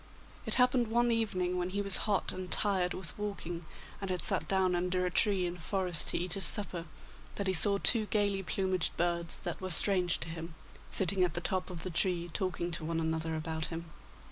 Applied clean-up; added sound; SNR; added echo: none; none; none; none.